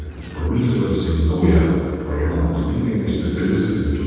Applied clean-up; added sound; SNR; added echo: neural separator model SepFormer DNS4.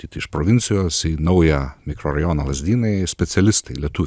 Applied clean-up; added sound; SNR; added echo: none; none; none; none.